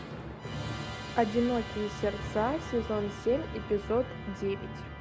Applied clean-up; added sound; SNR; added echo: none; Musical instrument; 7 dB; none.